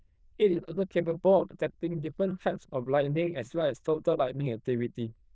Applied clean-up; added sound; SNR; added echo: neural diffusion model UNIVERSE++.